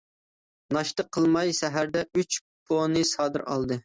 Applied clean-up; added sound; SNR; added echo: none; none; none; none.